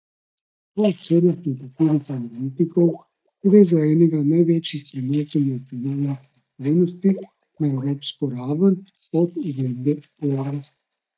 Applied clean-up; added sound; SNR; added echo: neural mask model DeepFilterNet 3.